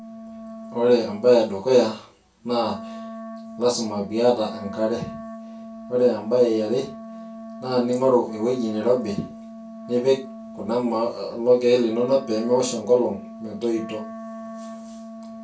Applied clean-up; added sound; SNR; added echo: none; Wind instrument, woodwind instrument; 14 dB; reverberation time 0.2 s.